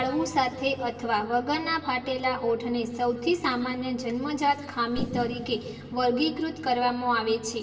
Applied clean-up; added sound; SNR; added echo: none; Fireworks; 15 dB; reverberation time 1.4 s.